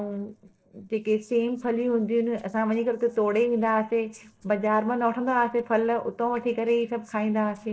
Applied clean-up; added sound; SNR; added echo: neural separator model SepFormer DNS4.